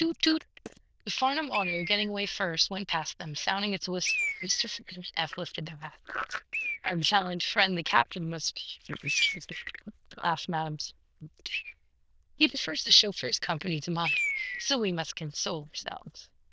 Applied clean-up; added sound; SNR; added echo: neural diffusion model UNIVERSE++.